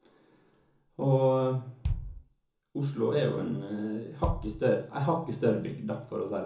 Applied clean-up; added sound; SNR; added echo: none; Bass drum; 8 dB; reverberation time 0.6 s.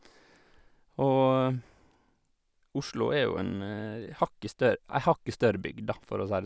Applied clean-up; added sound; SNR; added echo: none; none; none; none.